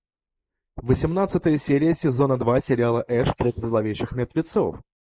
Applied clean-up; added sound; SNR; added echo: neural mask model Resemble Enhance denoiser.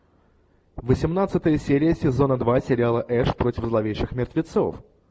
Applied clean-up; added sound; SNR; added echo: none; none; none; none.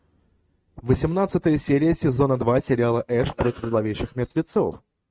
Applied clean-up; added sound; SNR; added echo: neural mask model RNNoise.